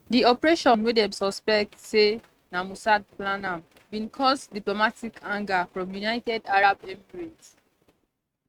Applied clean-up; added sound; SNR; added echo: neural mask model RNNoise.